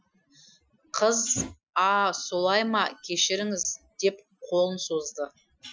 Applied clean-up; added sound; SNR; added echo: classical method Wiener filter.